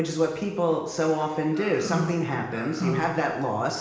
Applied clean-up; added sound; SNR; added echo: none; Burping, eructation; 17 dB; reverberation time 0.9 s.